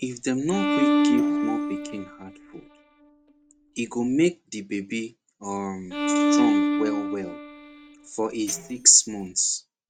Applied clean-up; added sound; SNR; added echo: neural mask model RNNoise.